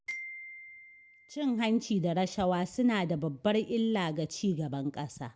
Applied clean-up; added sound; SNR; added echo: none; Glockenspiel; 17 dB; none.